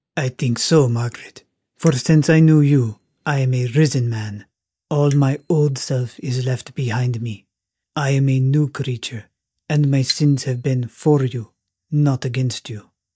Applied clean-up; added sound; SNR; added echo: neural mask model DeepFilterNet 3.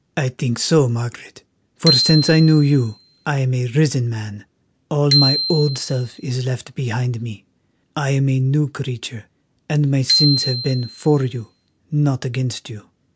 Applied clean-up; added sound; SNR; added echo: none; Bicycle bell; 6 dB; none.